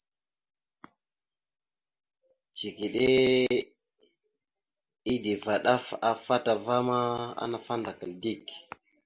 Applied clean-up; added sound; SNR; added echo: none; none; none; none.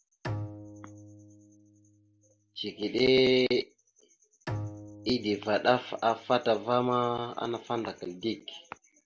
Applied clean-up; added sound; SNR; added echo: none; Bowed string instrument; 14 dB; none.